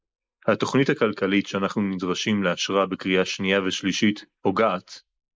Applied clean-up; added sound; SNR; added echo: neural mask model Resemble Enhance denoiser.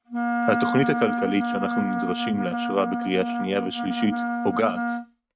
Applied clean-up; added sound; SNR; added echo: neural mask model RNNoise.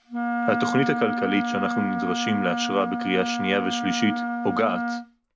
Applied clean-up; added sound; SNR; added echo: none; Wind instrument, woodwind instrument; 1 dB; none.